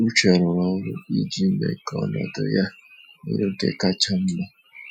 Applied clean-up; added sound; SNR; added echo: classical method Wiener filter.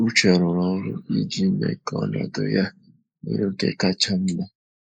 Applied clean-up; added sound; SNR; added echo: neural mask model Resemble Enhance denoiser.